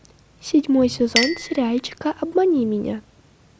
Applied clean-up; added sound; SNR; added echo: none; Chink, clink; 10 dB; none.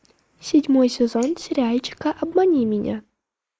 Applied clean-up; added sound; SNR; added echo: neural mask model Resemble Enhance denoiser.